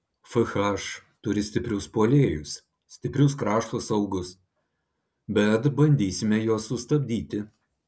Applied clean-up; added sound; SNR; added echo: none; none; none; none.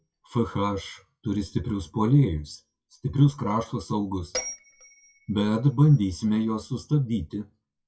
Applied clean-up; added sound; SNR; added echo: classical method WPE with log-MMSE.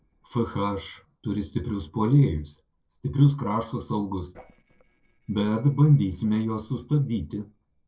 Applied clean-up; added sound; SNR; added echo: neural separator model SepFormer DNS4.